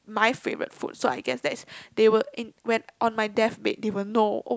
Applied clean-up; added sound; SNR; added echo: none; none; none; none.